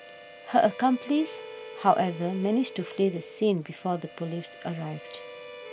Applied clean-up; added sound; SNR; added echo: none; Harmonica; 15 dB; none.